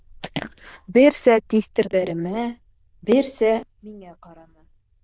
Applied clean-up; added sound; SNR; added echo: neural diffusion model UNIVERSE++.